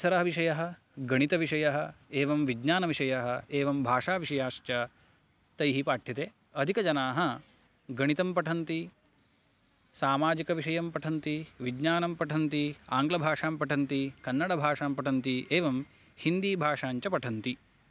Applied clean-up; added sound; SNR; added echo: none; none; none; none.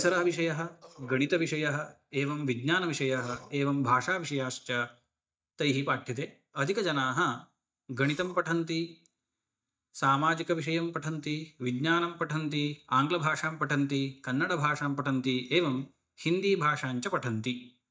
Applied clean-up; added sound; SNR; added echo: neural mask model DeepFilterNet 3.